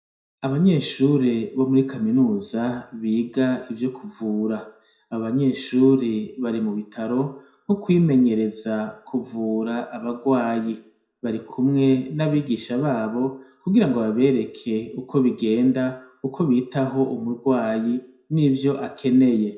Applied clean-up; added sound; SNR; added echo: none; none; none; reverberation time 0.4 s.